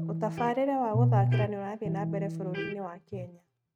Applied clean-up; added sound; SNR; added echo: neural mask model RNNoise.